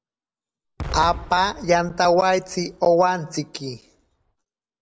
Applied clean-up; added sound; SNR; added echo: none; Explosion; 15 dB; none.